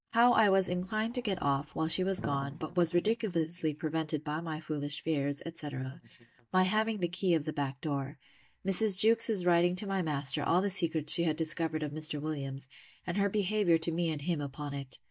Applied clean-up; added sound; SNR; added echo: neural mask model DeepFilterNet 3.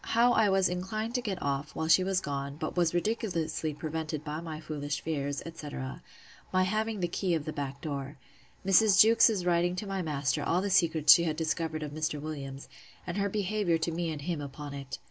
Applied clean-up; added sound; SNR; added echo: none; none; none; none.